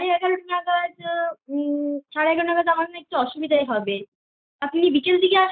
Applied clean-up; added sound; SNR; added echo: neural mask model Resemble Enhance denoiser.